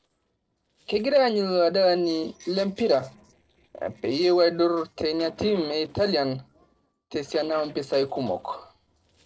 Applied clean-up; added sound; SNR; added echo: neural separator model SepFormer DNS4.